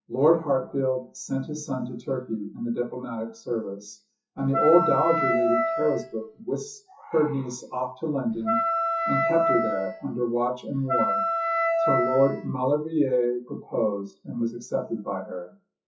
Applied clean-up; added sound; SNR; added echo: classical method WPE with log-MMSE.